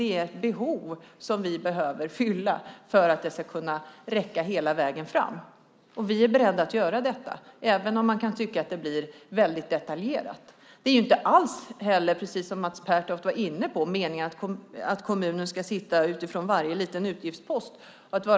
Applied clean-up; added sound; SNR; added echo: none; none; none; none.